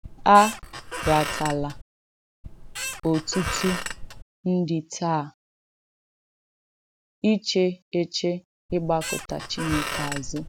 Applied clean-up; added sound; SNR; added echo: none; Squeak; 6 dB; none.